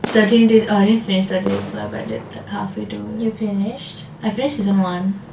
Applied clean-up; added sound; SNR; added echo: none; Fireworks; 16 dB; reverberation time 0.2 s.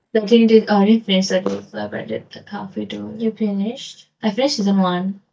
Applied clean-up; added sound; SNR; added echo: neural mask model DeepFilterNet 3.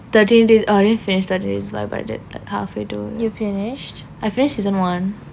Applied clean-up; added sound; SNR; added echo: none; none; none; none.